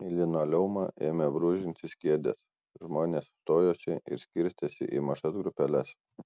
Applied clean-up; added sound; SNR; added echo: none; none; none; none.